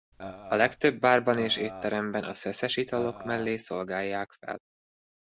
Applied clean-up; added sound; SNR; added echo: none; Burping, eructation; 13 dB; none.